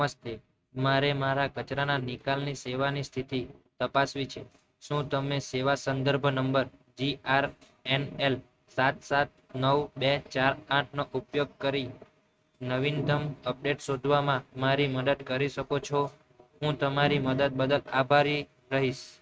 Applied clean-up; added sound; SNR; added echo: neural mask model RNNoise.